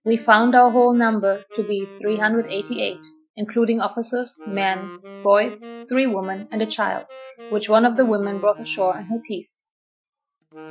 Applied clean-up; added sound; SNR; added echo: classical method Wiener filter.